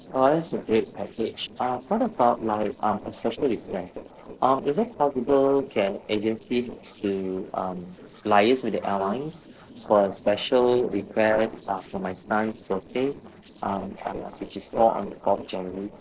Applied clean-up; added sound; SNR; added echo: neural separator model SepFormer DNS4.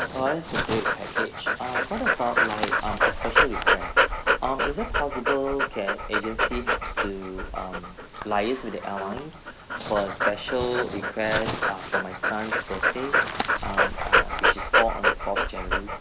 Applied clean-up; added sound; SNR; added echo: none; Dog; -5 dB; none.